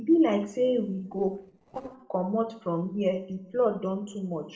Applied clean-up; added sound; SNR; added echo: neural separator model SepFormer DNS4.